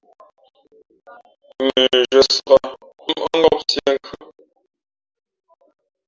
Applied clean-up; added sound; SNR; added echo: none; none; none; none.